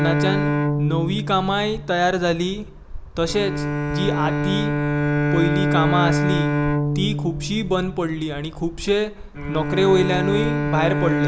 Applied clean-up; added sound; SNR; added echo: none; Bowed string instrument; 0 dB; none.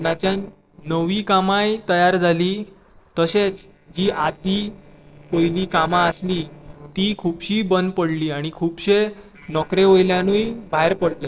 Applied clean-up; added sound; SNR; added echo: neural separator model SepFormer DNS4.